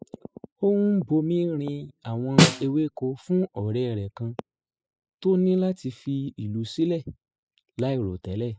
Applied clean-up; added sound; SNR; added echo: classical method spectral subtraction.